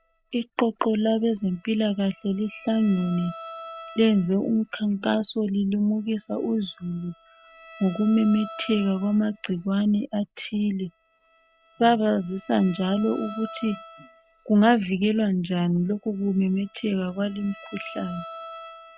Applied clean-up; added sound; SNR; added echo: none; Bowed string instrument; 20 dB; none.